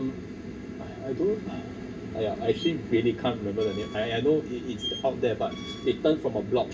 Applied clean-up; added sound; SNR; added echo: none; Squeak; 15 dB; reverberation time 0.2 s.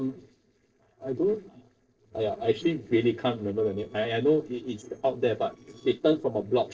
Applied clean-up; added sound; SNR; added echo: neural separator model SepFormer DNS4.